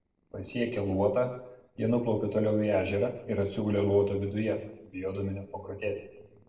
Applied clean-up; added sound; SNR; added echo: neural separator model SepFormer DNS4.